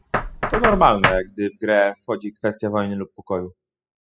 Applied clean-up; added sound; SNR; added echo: classical method spectral subtraction.